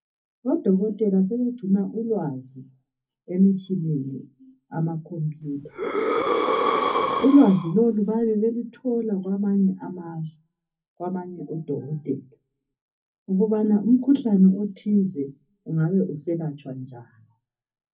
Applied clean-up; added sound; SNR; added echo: none; Breathing; 1 dB; reverberation time 0.3 s.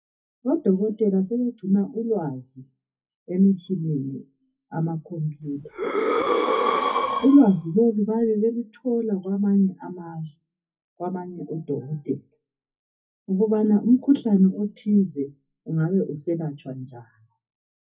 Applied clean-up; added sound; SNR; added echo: classical method WPE with log-MMSE.